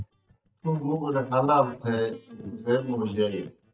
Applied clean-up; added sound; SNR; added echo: neural mask model DeepFilterNet 3.